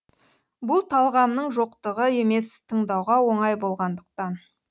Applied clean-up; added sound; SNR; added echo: none; none; none; none.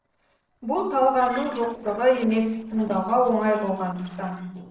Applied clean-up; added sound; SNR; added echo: neural separator model SepFormer DNS4.